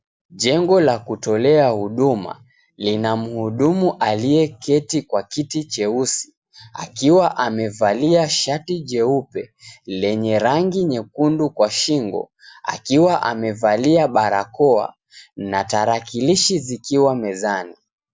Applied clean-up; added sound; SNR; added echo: none; none; none; none.